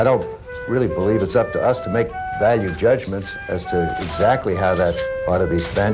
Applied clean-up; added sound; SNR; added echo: none; Wind instrument, woodwind instrument; 10 dB; none.